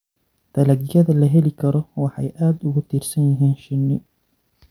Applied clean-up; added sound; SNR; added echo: none; none; none; none.